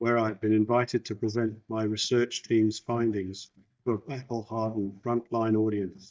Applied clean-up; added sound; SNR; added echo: neural mask model DeepFilterNet 3.